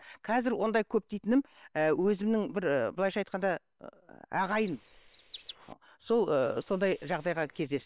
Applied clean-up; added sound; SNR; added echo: neural separator model SepFormer WHAM!.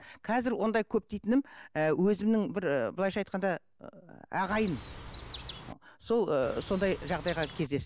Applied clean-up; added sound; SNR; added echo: none; Chirp, tweet; 13 dB; none.